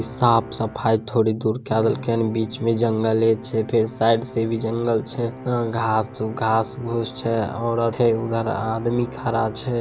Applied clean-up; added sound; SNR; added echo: none; Musical instrument; 16 dB; none.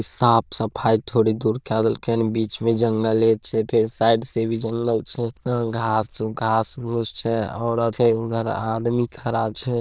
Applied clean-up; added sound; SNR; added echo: neural diffusion model UNIVERSE++.